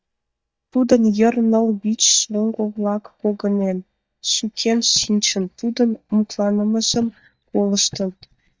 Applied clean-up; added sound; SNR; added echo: neural mask model DeepFilterNet 3.